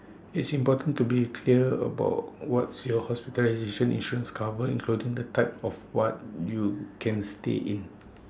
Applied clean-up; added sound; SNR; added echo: none; none; none; none.